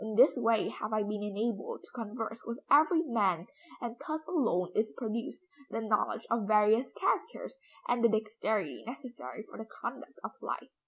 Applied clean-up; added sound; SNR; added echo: none; none; none; none.